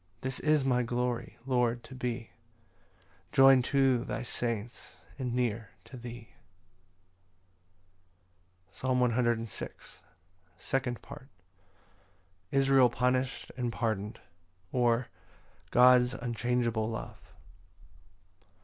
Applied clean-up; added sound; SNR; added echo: none; none; none; none.